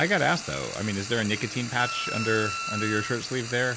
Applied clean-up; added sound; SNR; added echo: none; Frying (food) + Wind instrument, woodwind instrument; 7 dB; none.